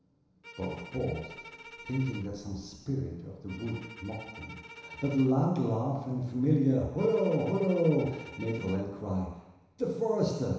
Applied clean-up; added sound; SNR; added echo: none; Bowed string instrument; 18 dB; reverberation time 1.0 s.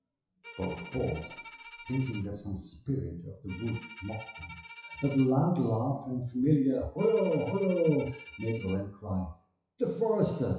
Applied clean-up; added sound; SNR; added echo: classical method WPE with log-MMSE.